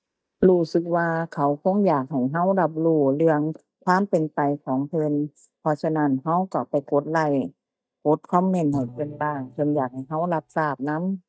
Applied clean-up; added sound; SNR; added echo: neural mask model DeepFilterNet 3.